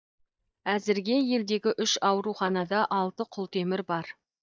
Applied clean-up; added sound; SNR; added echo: neural mask model DeepFilterNet 3.